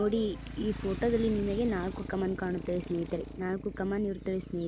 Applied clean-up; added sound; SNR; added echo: none; Motorcycle; 9 dB; none.